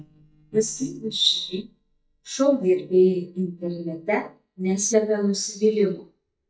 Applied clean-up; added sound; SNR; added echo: neural mask model DeepFilterNet 3.